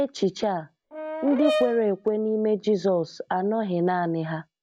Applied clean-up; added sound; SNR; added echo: none; Brass instrument; 5 dB; none.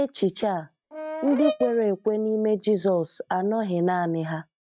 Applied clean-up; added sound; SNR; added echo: neural mask model RNNoise.